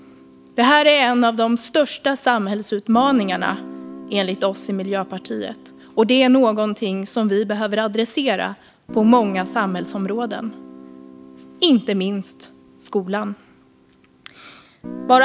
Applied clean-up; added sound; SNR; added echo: none; Guitar; 18 dB; none.